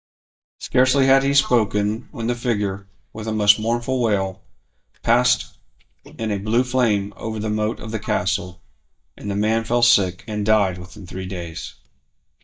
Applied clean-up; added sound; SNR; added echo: neural mask model DeepFilterNet 3.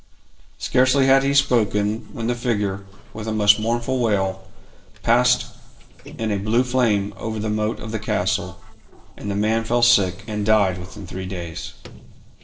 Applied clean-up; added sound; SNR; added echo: neural separator model SepFormer DNS4.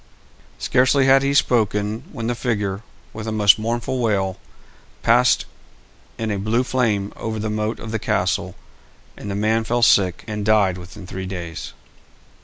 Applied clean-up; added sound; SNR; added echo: none; none; none; none.